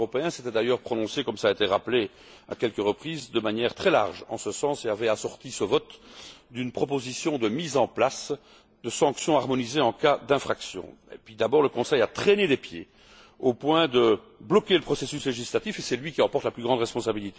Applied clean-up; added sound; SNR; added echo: none; none; none; none.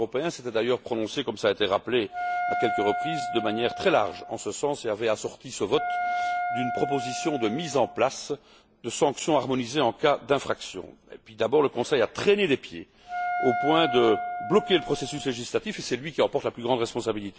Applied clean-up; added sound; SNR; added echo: none; Wind instrument, woodwind instrument; 5 dB; none.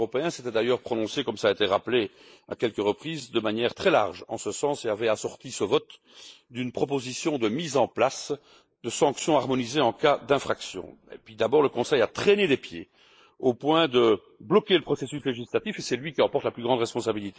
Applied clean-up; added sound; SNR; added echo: neural mask model Resemble Enhance denoiser.